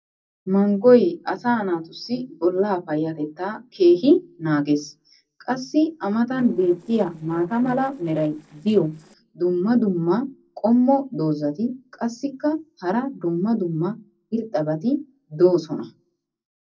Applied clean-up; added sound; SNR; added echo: neural separator model SepFormer DNS4.